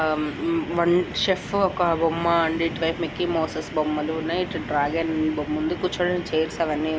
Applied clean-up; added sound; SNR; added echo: none; Waves, surf; 12 dB; none.